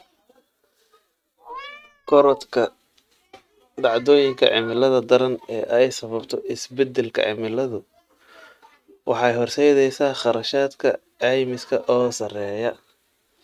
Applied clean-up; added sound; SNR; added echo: neural mask model RNNoise.